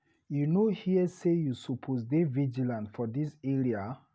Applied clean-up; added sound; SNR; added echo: none; none; none; none.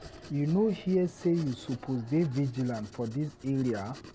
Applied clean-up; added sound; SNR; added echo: none; Writing; 19 dB; none.